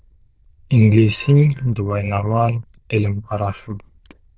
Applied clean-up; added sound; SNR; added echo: neural diffusion model UNIVERSE++.